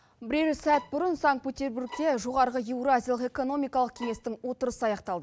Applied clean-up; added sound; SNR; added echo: none; Bowed string instrument; 17 dB; none.